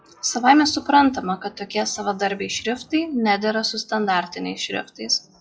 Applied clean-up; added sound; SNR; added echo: classical method WPE with log-MMSE.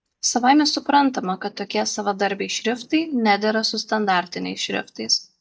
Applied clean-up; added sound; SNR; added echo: neural mask model DeepFilterNet 3.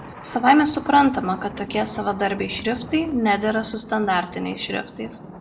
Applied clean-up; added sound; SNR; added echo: none; Thunder; 16 dB; reverberation time 0.5 s.